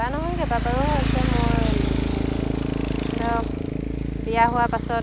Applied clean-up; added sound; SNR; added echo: none; Motorcycle; -3 dB; none.